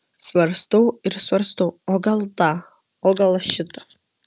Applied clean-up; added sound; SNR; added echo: none; none; none; none.